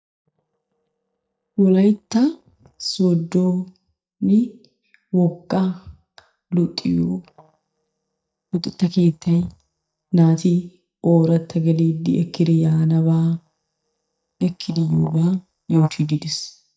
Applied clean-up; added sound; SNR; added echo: neural mask model DeepFilterNet 3.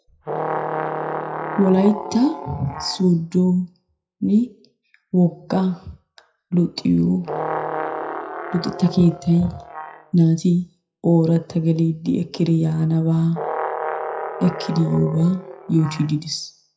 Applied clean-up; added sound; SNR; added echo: classical method WPE with log-MMSE.